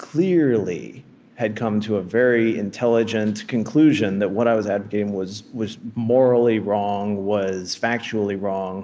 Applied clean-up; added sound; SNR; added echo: none; none; none; none.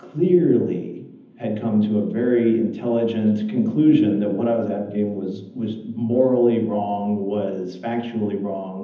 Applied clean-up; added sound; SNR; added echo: none; none; none; reverberation time 0.8 s.